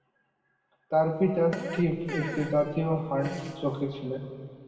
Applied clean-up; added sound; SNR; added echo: none; Fart; 12 dB; reverberation time 2.3 s.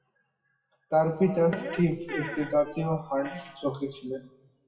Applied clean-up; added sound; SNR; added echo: classical method WPE with log-MMSE.